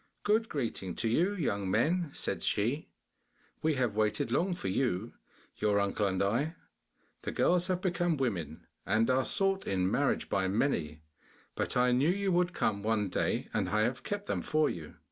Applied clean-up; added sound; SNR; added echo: none; none; none; none.